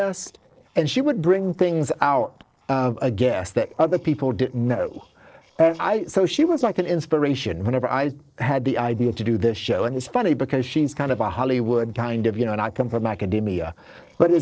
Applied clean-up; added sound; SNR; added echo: neural separator model SepFormer DNS4.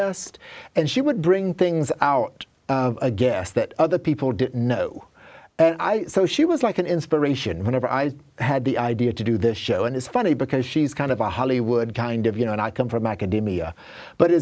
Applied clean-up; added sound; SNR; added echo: none; none; none; none.